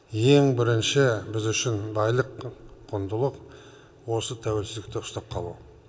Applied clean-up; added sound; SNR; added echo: none; none; none; none.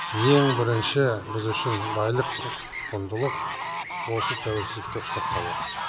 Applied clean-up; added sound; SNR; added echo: none; Fowl; 4 dB; none.